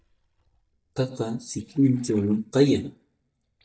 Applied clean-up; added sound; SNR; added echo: neural mask model DeepFilterNet 3.